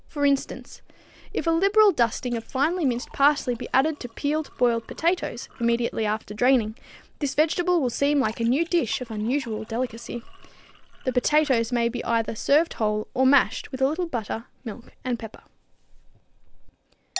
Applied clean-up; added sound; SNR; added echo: none; Chink, clink; 19 dB; none.